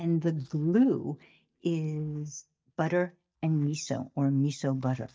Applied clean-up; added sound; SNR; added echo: neural mask model DeepFilterNet 3.